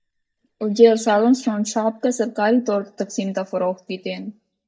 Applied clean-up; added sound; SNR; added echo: neural mask model DeepFilterNet 3.